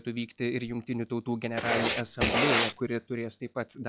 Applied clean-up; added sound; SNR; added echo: classical method log-MMSE.